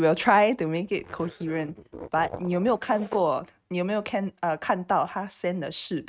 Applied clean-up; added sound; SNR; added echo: neural mask model RNNoise.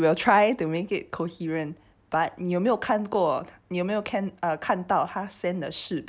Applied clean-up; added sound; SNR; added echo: none; none; none; none.